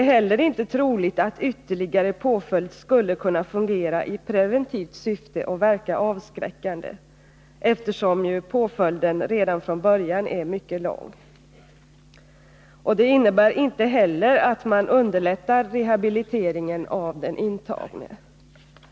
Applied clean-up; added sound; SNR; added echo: none; none; none; none.